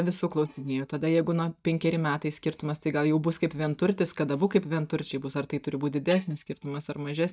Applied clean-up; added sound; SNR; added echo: neural mask model DeepFilterNet 3.